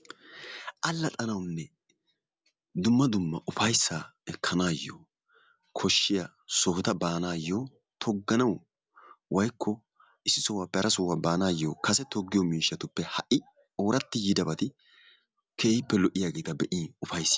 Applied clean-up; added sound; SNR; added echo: none; none; none; none.